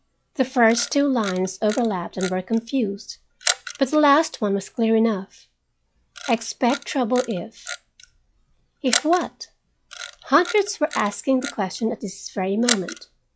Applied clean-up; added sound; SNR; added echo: classical method log-MMSE.